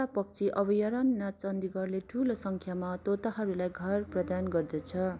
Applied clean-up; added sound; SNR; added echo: none; none; none; none.